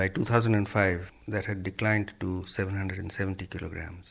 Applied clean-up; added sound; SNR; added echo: none; none; none; none.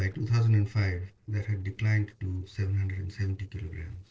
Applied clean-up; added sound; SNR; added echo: neural separator model SepFormer DNS4.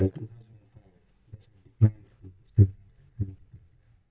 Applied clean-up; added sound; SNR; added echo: neural mask model DeepFilterNet 3.